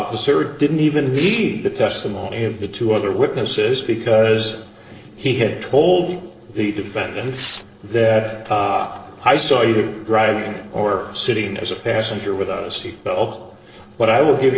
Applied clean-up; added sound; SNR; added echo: neural separator model SepFormer DNS4.